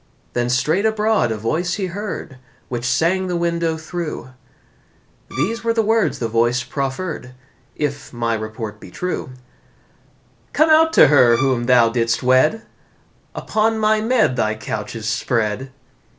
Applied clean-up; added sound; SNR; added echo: none; Bowed string instrument; 11 dB; none.